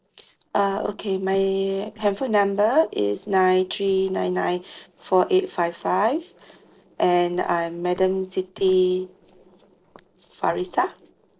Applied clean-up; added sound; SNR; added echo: neural separator model SepFormer DNS4.